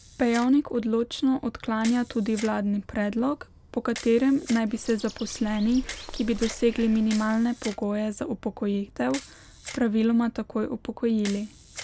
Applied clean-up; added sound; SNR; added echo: none; Bird + Camera; 17 dB; none.